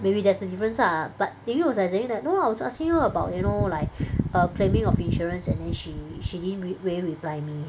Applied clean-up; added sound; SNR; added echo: none; none; none; none.